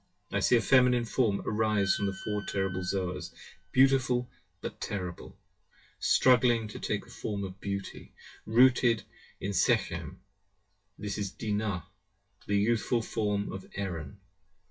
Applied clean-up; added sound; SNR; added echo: classical method WPE with log-MMSE.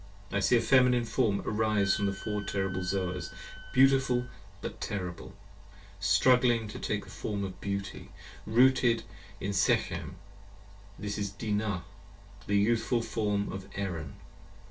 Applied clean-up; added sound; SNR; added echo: none; Wind instrument, woodwind instrument; 15 dB; reverberation time 0.2 s.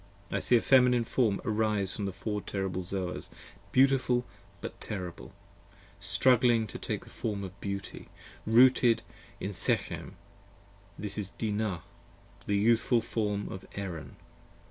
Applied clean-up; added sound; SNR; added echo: none; none; none; none.